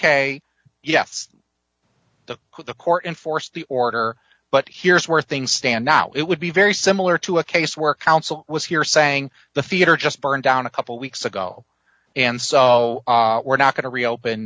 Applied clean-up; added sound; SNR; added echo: none; none; none; none.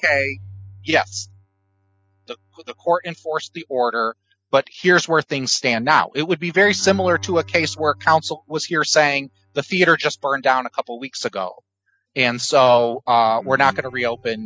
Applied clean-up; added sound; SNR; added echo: classical method spectral subtraction.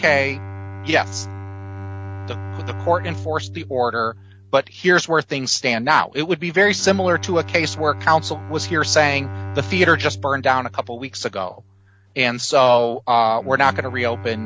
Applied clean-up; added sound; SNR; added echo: none; Bowed string instrument; 12 dB; none.